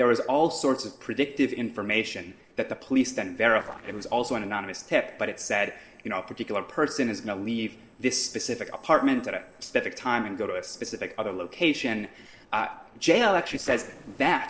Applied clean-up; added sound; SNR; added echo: neural separator model SepFormer DNS4.